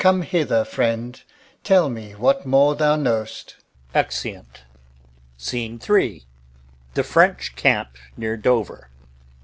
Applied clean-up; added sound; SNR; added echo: none; none; none; none.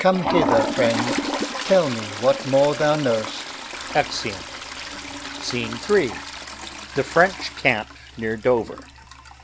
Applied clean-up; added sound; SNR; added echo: none; Toilet flush; 6 dB; none.